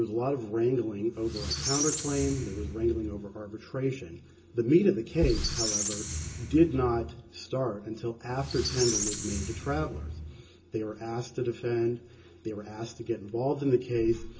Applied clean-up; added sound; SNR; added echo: none; Squeak; 5 dB; reverberation time 0.2 s.